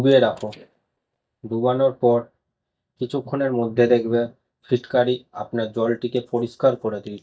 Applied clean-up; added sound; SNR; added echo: neural mask model DeepFilterNet 3.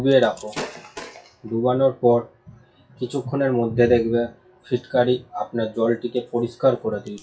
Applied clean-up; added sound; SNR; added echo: classical method WPE with log-MMSE.